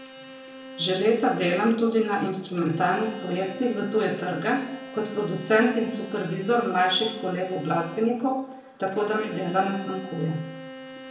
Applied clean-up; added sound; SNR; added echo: none; Bowed string instrument; 15 dB; reverberation time 0.7 s.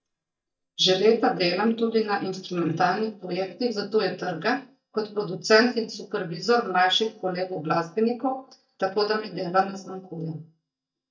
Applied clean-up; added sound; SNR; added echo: neural mask model DeepFilterNet 3.